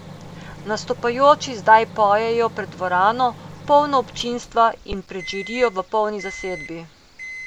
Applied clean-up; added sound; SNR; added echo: none; Microwave oven; 17 dB; none.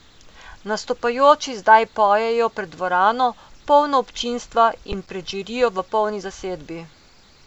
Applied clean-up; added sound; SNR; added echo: none; none; none; none.